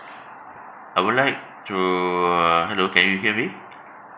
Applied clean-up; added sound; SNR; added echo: none; none; none; none.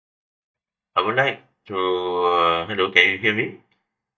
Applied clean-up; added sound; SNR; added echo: neural mask model DeepFilterNet 3.